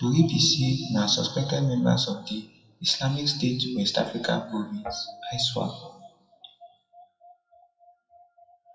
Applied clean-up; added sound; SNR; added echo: classical method WPE with log-MMSE.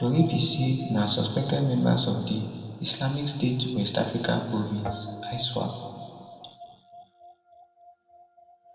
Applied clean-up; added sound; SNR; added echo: none; Guitar; 17 dB; reverberation time 2.1 s.